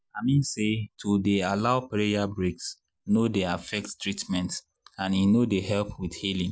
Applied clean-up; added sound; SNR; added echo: none; none; none; none.